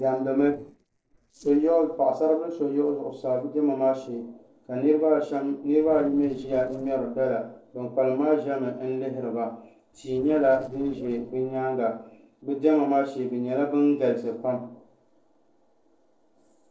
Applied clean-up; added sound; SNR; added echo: neural separator model SepFormer DNS4.